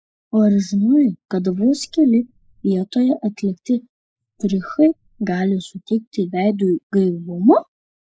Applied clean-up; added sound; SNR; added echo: neural mask model Resemble Enhance denoiser.